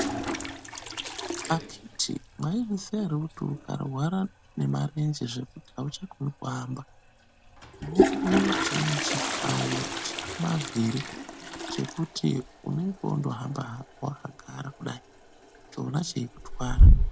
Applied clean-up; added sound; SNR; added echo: none; Toilet flush; -3 dB; none.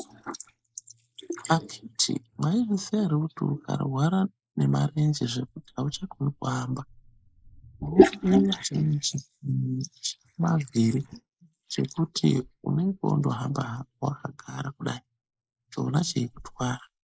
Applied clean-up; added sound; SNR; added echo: neural mask model Resemble Enhance denoiser.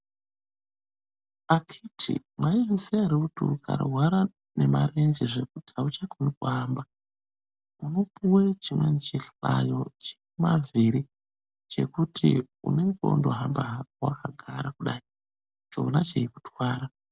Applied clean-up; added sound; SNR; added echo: none; none; none; none.